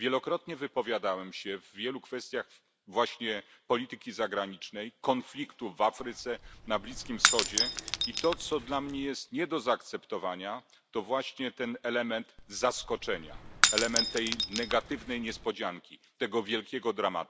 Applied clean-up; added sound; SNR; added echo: none; Shatter / Crushing; 0 dB; none.